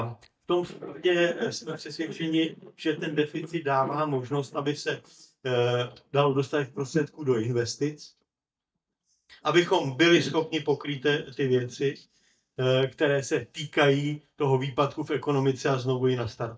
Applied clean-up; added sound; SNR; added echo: neural mask model DeepFilterNet 3.